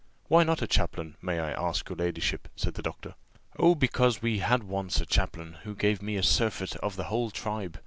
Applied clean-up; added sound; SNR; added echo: none; none; none; none.